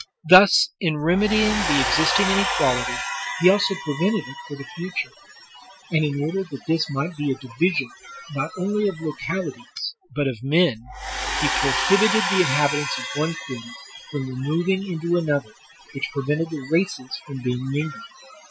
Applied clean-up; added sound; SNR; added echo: classical method Wiener filter.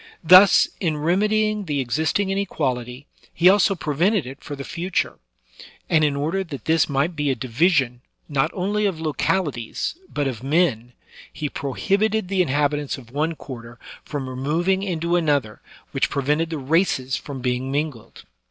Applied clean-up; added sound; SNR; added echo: none; none; none; none.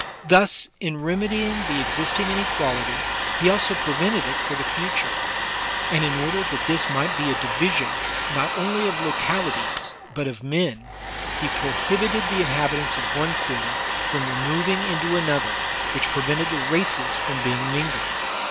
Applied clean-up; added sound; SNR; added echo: none; Domestic sounds, home sounds; 0 dB; none.